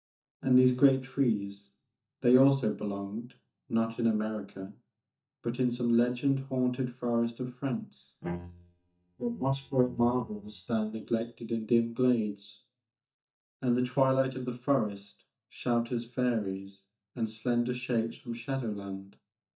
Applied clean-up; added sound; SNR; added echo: neural mask model DeepFilterNet 3.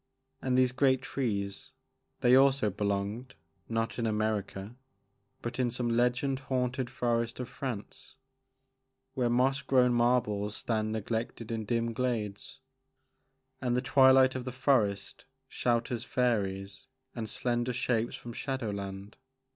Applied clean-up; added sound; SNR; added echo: none; none; none; none.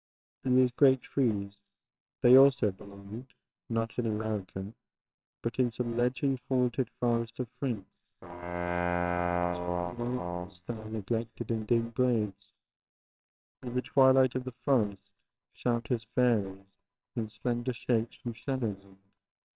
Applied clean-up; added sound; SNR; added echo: neural separator model SepFormer WHAMR!.